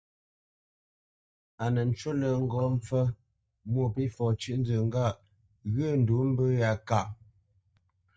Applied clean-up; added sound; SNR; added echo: neural mask model DeepFilterNet 3.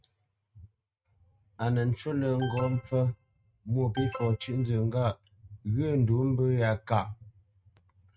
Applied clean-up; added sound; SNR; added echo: neural mask model RNNoise.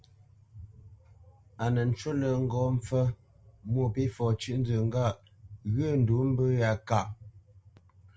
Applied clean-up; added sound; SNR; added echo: none; none; none; none.